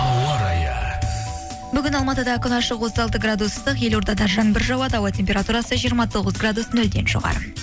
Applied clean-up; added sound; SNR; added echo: none; Doorbell; 14 dB; none.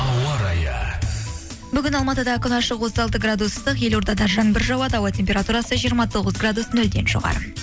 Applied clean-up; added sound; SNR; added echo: none; none; none; none.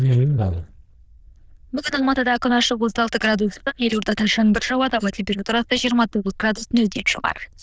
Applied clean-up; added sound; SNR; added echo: neural diffusion model UNIVERSE++.